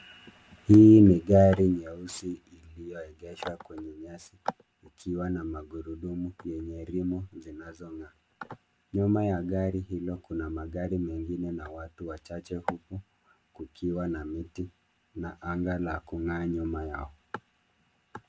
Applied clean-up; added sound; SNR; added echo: none; none; none; none.